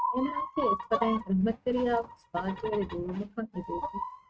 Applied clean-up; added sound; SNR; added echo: neural mask model RNNoise.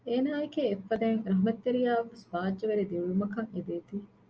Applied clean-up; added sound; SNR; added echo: none; none; none; none.